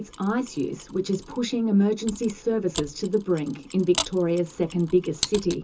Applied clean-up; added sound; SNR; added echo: none; Mechanisms; 12 dB; reverberation time 0.2 s.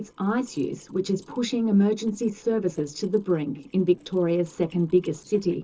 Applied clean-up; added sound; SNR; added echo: neural separator model SepFormer DNS4.